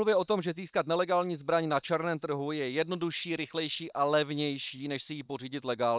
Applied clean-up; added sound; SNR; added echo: neural separator model SepFormer WHAM!.